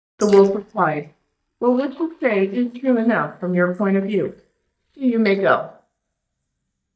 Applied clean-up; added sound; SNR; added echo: neural mask model DeepFilterNet 3.